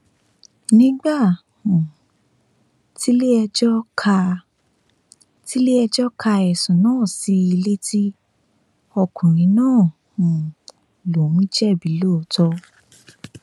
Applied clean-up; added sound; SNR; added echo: none; none; none; none.